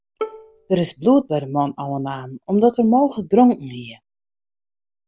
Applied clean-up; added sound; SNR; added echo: none; Bowed string instrument; 15 dB; none.